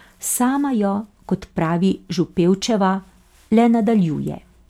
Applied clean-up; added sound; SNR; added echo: none; none; none; none.